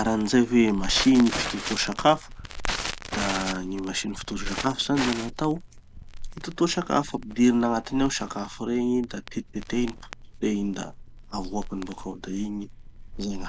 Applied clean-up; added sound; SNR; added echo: none; Crackle; 9 dB; none.